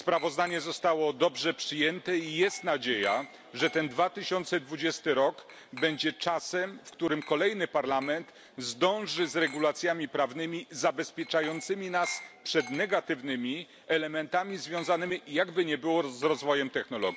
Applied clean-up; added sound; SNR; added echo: none; Glass; 19 dB; none.